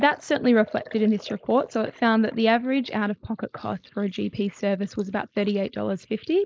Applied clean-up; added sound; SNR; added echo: neural mask model Resemble Enhance denoiser.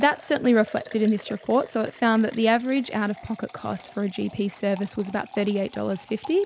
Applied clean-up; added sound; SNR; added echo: none; Liquid; 20 dB; none.